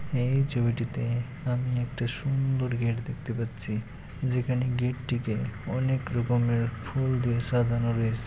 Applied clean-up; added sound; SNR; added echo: none; none; none; none.